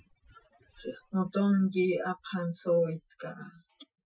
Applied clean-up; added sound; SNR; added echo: classical method Wiener filter.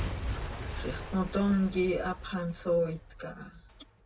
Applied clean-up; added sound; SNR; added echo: none; Shatter / Crushing / Boom; 7 dB; none.